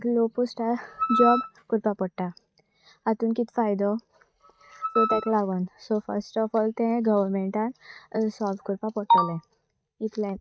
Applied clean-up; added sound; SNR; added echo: neural mask model RNNoise.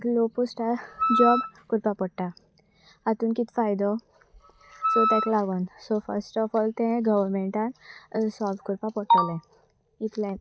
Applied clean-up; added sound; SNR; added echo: none; Wind instrument, woodwind instrument; 2 dB; none.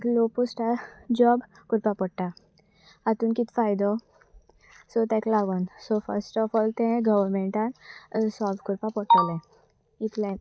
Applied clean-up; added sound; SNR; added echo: none; none; none; none.